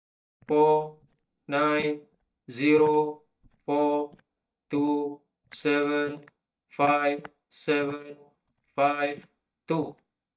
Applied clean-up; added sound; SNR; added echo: neural mask model DeepFilterNet 3.